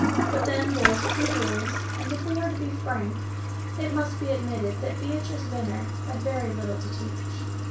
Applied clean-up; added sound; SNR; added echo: none; Toilet flush; -3 dB; reverberation time 0.3 s.